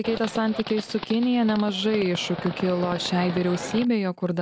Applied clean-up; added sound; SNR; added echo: none; Livestock, farm animals, working animals; 11 dB; none.